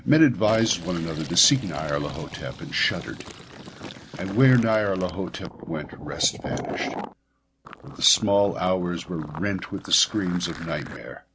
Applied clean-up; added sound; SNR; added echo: none; Fill (with liquid); 13 dB; none.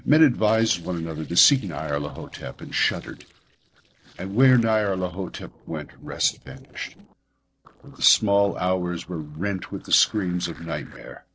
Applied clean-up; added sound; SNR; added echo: neural separator model SepFormer DNS4.